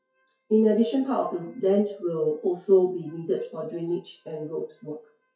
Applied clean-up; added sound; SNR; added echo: classical method WPE with log-MMSE.